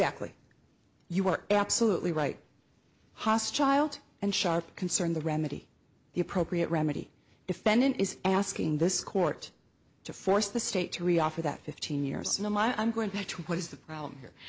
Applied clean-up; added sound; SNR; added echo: none; none; none; none.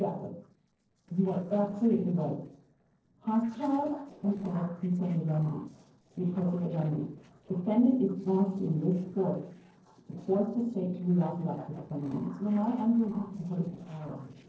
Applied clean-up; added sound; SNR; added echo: neural separator model SepFormer DNS4.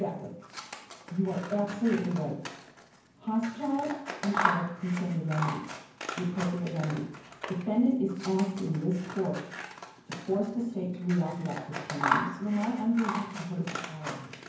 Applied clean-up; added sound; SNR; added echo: none; Scissors; 6 dB; reverberation time 0.9 s.